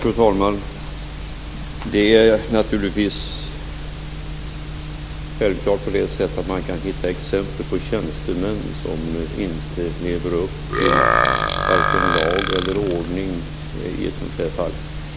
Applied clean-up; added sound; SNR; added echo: none; Burping, eructation; -1 dB; none.